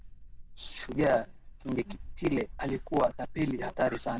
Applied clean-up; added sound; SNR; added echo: none; Clock; 12 dB; none.